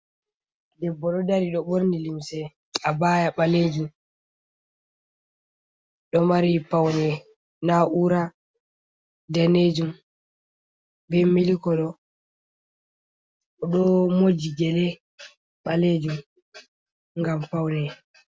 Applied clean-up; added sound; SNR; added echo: none; none; none; none.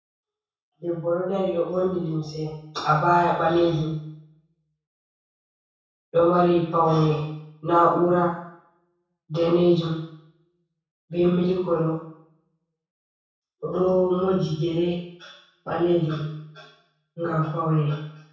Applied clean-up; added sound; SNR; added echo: none; none; none; reverberation time 0.7 s.